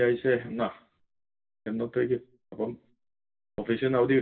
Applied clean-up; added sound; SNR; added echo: none; none; none; reverberation time 0.1 s.